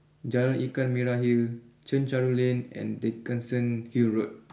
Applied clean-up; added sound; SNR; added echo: none; none; none; none.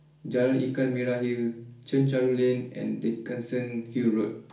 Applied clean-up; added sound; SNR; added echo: none; none; none; reverberation time 0.4 s.